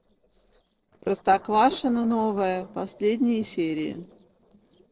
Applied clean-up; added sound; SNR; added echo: neural separator model SepFormer DNS4.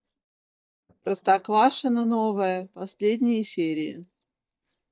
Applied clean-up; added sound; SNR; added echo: neural mask model DeepFilterNet 3.